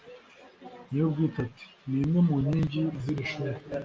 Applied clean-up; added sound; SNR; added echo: none; none; none; none.